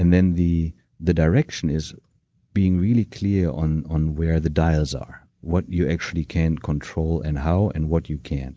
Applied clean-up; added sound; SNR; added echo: none; none; none; none.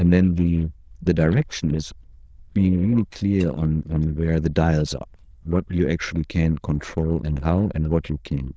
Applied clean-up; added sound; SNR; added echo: neural diffusion model UNIVERSE++.